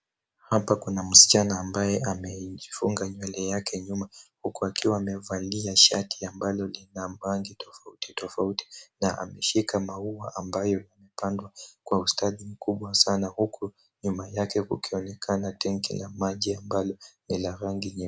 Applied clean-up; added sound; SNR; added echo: none; none; none; none.